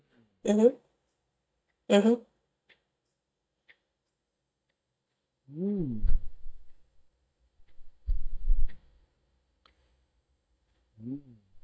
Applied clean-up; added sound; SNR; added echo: neural mask model DeepFilterNet 3.